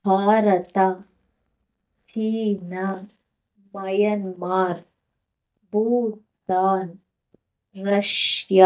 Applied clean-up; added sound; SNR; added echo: neural mask model DeepFilterNet 3.